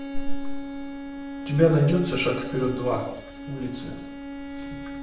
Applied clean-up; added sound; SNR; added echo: none; Bowed string instrument; 10 dB; reverberation time 0.7 s.